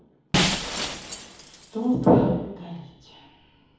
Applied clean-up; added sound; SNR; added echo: none; Shatter; 4 dB; reverberation time 2.2 s.